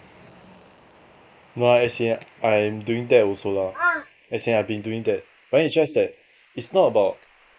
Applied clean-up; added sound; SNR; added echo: neural mask model Resemble Enhance denoiser.